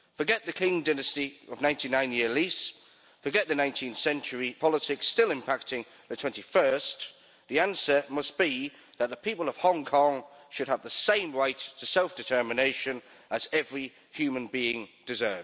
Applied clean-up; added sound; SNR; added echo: none; none; none; none.